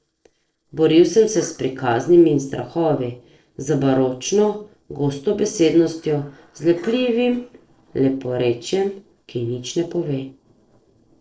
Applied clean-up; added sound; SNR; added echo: neural separator model SepFormer DNS4.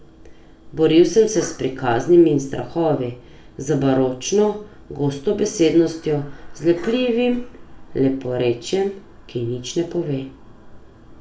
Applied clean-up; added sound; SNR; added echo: none; Cough; 19 dB; reverberation time 0.3 s.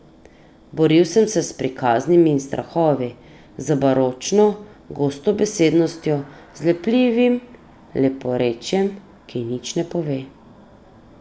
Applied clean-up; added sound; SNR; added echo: none; none; none; none.